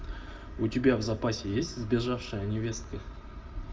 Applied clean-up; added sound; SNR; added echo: none; none; none; reverberation time 0.4 s.